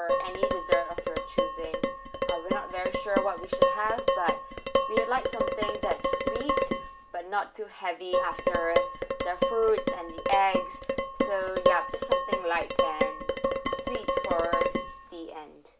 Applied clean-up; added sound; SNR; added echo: none; Dishes, pots, and pans; -3 dB; none.